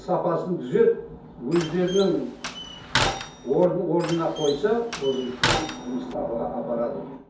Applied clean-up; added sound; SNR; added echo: none; Slam; 5 dB; reverberation time 0.6 s.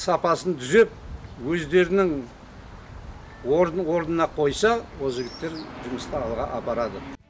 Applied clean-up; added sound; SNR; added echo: none; none; none; none.